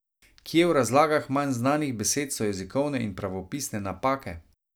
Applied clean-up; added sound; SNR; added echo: none; none; none; none.